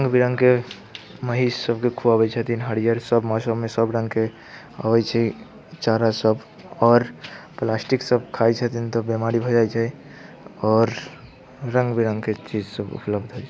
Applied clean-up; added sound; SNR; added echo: none; none; none; none.